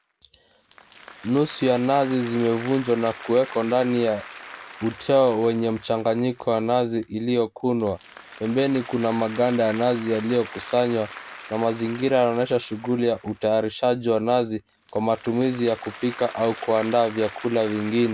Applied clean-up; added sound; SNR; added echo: none; Applause; 18 dB; none.